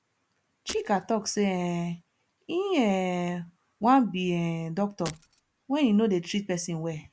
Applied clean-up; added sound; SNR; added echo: none; Shatter; 18 dB; none.